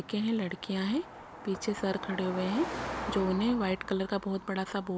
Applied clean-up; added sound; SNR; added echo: none; Car passing by; 10 dB; none.